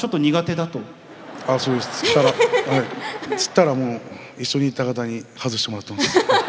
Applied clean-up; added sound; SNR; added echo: none; none; none; none.